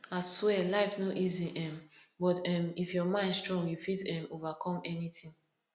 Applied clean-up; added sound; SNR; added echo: none; none; none; none.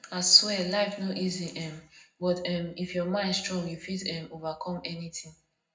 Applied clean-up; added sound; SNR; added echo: none; none; none; reverberation time 0.3 s.